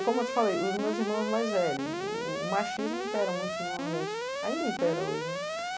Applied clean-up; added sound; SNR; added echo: none; Alarm; 2 dB; none.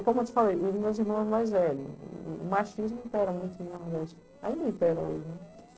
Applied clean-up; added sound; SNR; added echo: neural separator model SepFormer DNS4.